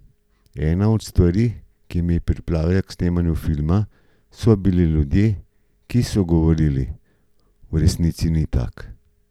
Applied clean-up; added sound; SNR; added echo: none; none; none; none.